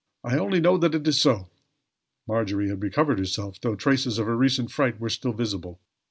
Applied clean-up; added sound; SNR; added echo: none; none; none; none.